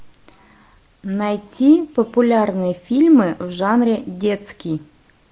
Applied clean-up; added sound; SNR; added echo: none; none; none; none.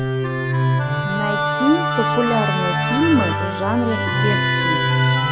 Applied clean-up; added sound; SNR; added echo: none; Musical instrument; -4 dB; none.